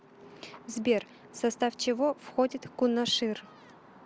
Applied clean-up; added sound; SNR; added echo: none; none; none; none.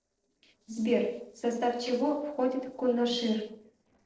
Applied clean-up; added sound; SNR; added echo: neural separator model SepFormer DNS4.